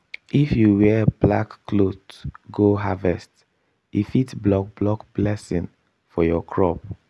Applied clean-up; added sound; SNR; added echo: none; none; none; none.